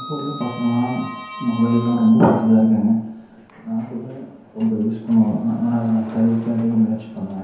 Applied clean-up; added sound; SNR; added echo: none; Sliding door; 19 dB; reverberation time 0.9 s.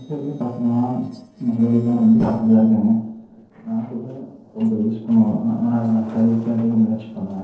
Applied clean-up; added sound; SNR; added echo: neural separator model SepFormer DNS4.